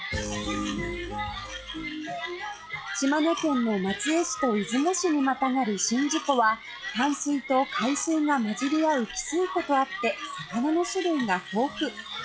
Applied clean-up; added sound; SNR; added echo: classical method log-MMSE.